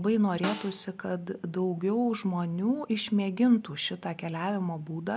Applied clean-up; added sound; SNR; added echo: none; Snare drum; 15 dB; none.